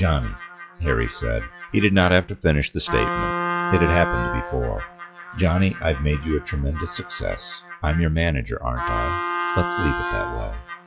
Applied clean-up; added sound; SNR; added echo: classical method log-MMSE.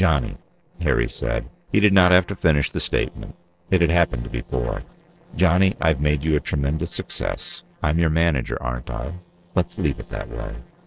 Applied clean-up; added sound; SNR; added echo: neural separator model SepFormer DNS4.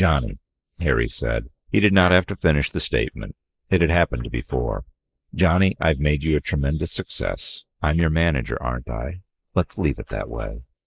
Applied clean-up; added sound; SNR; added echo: neural mask model Resemble Enhance denoiser.